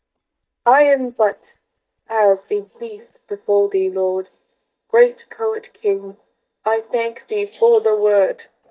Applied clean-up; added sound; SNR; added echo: neural mask model DeepFilterNet 3.